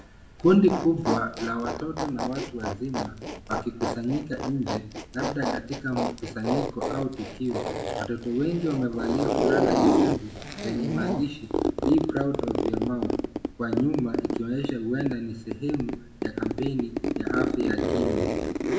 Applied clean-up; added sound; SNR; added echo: none; Zipper (clothing); 0 dB; reverberation time 0.7 s.